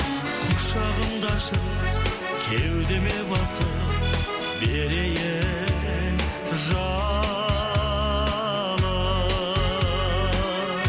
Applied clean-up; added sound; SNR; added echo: none; none; none; none.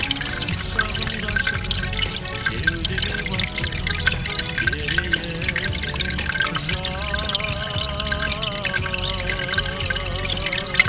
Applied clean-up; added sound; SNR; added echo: none; Stream / Trickle, dribble; -3 dB; none.